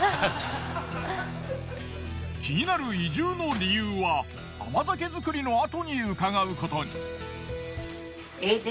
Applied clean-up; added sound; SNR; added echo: none; none; none; none.